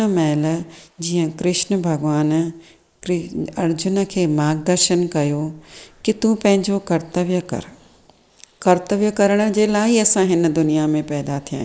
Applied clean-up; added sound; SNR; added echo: neural mask model Resemble Enhance denoiser.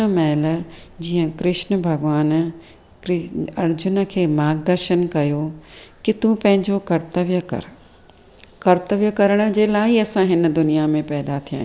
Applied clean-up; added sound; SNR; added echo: none; none; none; none.